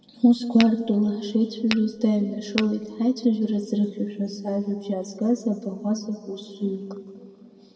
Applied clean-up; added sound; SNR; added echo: none; Tap / Glass; 12 dB; reverberation time 1.6 s.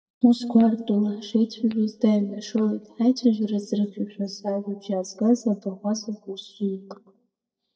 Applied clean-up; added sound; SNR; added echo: neural mask model DeepFilterNet 3.